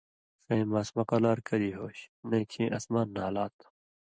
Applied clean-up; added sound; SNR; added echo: none; none; none; none.